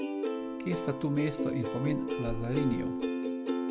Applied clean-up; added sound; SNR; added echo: none; Plucked string instrument; -1 dB; none.